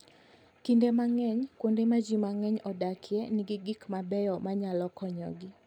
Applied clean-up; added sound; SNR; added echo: none; none; none; none.